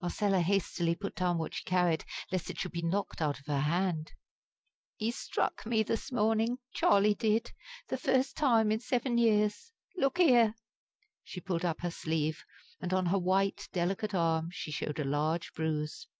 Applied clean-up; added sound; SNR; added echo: none; none; none; none.